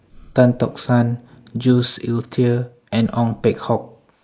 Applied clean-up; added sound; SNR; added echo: neural mask model Resemble Enhance denoiser.